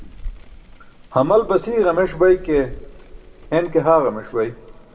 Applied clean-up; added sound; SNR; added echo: none; Rain; 16 dB; reverberation time 1.6 s.